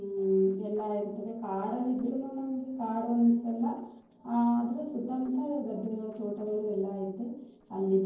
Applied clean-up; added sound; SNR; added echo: neural separator model SepFormer DNS4.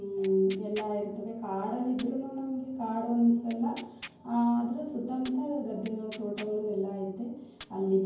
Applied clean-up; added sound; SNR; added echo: none; Tearing; 20 dB; reverberation time 0.9 s.